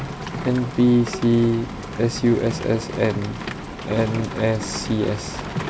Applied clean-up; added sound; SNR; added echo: none; Rain; 9 dB; none.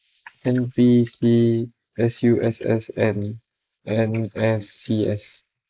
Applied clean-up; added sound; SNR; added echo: neural mask model Resemble Enhance denoiser.